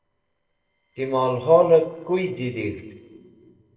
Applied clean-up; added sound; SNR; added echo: neural separator model SepFormer DNS4.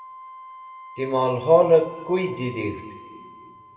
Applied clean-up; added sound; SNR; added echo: none; Wind instrument, woodwind instrument; 18 dB; reverberation time 1.8 s.